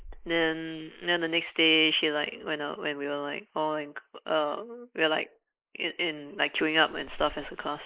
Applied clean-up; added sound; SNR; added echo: neural mask model Resemble Enhance denoiser.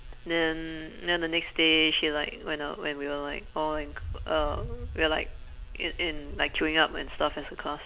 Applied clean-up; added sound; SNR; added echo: none; Wind; 11 dB; none.